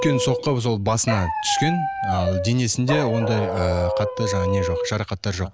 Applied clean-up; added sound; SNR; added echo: none; Dog; 3 dB; none.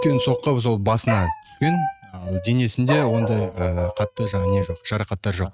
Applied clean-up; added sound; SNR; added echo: neural mask model RNNoise.